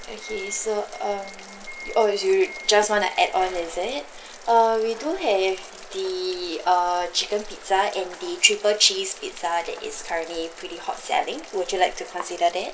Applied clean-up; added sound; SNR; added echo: none; Stream / Trickle, dribble / Splash, splatter; 19 dB; none.